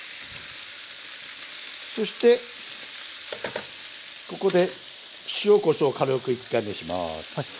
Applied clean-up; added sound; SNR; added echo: none; none; none; none.